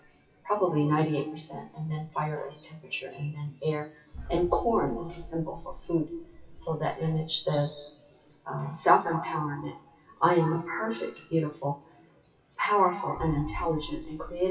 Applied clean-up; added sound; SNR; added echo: classical method WPE with log-MMSE.